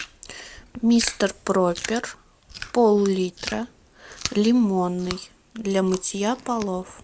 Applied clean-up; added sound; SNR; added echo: none; Chewing, mastication; 15 dB; none.